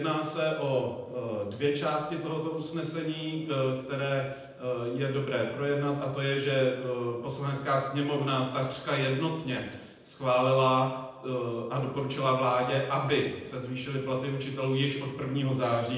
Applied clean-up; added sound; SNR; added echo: neural separator model SepFormer DNS4.